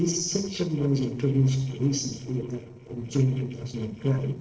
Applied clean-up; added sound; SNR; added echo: neural separator model SepFormer DNS4.